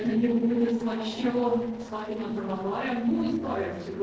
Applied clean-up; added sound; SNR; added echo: neural separator model SepFormer DNS4.